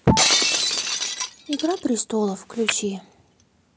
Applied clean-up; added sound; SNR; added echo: none; Shatter; -3 dB; none.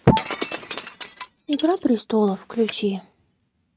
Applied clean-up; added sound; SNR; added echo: neural mask model RNNoise.